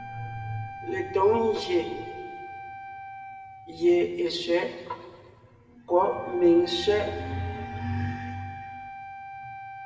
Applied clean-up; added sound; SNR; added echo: none; Wind instrument, woodwind instrument; 13 dB; reverberation time 1.6 s.